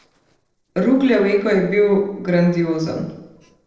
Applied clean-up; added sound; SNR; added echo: neural separator model SepFormer DNS4.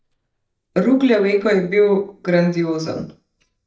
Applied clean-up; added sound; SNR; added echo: neural mask model DeepFilterNet 3.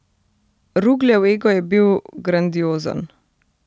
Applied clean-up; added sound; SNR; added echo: none; none; none; none.